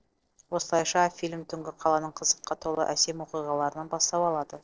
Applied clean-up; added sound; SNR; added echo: neural separator model SepFormer DNS4.